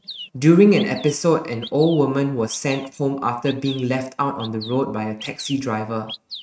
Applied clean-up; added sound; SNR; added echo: neural mask model RNNoise.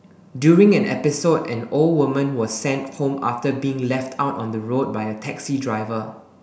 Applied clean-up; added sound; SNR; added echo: none; none; none; none.